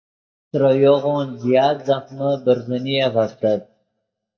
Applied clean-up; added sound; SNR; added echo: neural mask model DeepFilterNet 3.